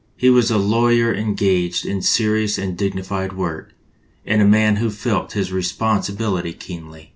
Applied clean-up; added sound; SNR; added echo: none; none; none; none.